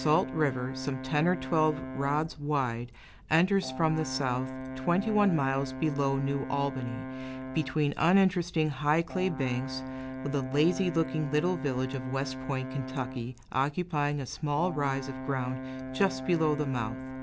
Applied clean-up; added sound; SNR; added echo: none; Brass instrument; 9 dB; none.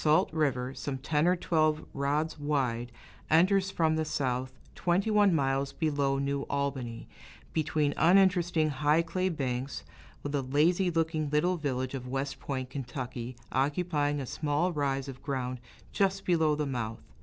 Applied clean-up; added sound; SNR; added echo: none; none; none; none.